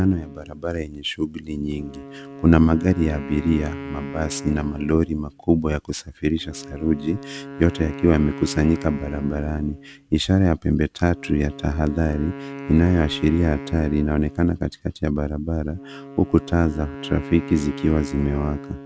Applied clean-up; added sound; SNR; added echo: none; Wind instrument, woodwind instrument; 14 dB; none.